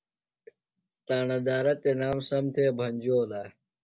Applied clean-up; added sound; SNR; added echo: none; none; none; none.